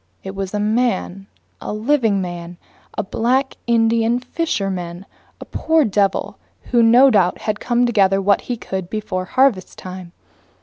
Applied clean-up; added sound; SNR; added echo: none; none; none; none.